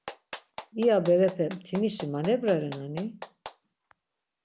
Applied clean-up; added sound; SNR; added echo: none; Clapping; 16 dB; none.